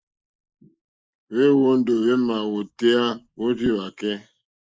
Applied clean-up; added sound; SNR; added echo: neural mask model Resemble Enhance denoiser.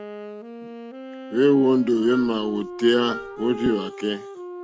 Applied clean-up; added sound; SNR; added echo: none; Wind instrument, woodwind instrument + Wind instrument, woodwind instrument; 13 dB; none.